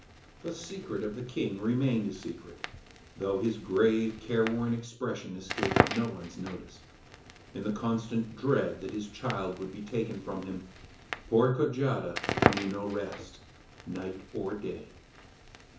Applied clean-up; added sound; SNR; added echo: none; Crackle; 5 dB; reverberation time 0.7 s.